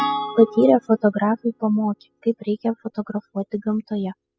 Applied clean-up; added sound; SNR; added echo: classical method spectral subtraction.